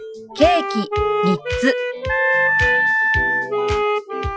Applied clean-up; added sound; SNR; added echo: classical method Wiener filter.